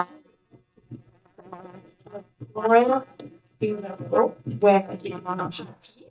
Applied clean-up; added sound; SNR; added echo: neural mask model DeepFilterNet 3.